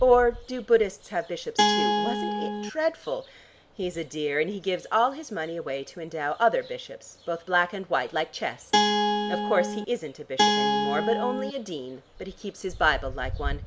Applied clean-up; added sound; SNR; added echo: none; Guitar; -3 dB; none.